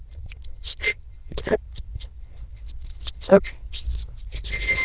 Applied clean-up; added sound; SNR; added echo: neural diffusion model UNIVERSE++.